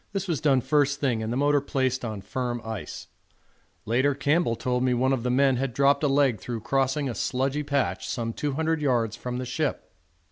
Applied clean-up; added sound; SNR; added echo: none; none; none; none.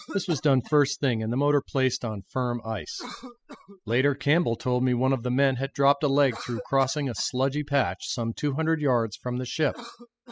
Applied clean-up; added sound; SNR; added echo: classical method spectral subtraction.